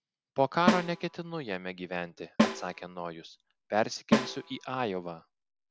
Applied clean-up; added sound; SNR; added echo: none; Snare drum; 0 dB; none.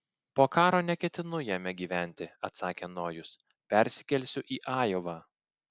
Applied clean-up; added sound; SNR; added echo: none; none; none; none.